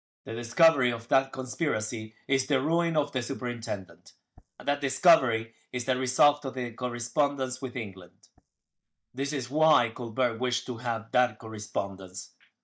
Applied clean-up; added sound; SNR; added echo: neural mask model DeepFilterNet 3.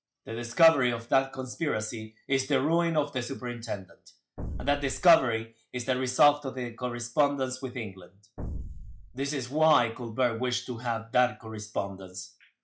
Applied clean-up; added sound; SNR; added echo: classical method log-MMSE.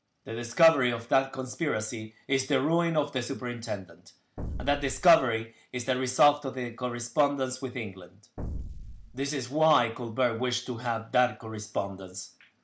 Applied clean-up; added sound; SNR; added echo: none; Explosion; 9 dB; none.